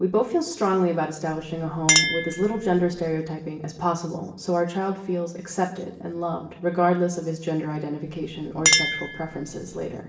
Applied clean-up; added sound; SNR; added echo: none; Chink, clink; 4 dB; reverberation time 0.8 s.